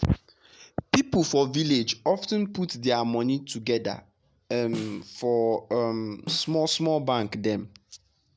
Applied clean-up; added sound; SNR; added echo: none; Snare drum; 17 dB; none.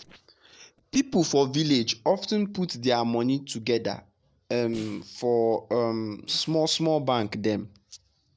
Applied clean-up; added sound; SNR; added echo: neural separator model SepFormer DNS4.